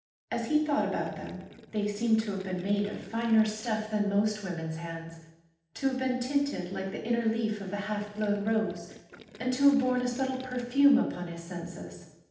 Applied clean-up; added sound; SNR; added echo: neural separator model SepFormer DNS4.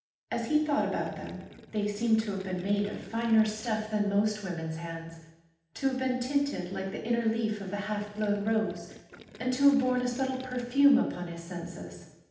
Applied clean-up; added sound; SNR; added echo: none; Gurgling; 20 dB; reverberation time 0.8 s.